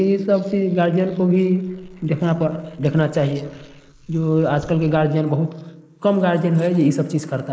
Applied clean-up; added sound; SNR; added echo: neural mask model Resemble Enhance denoiser.